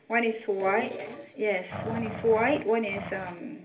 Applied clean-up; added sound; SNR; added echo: none; Growling; 10 dB; reverberation time 0.3 s.